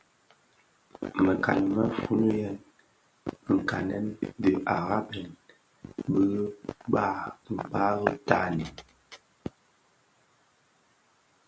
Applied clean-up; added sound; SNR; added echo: none; none; none; none.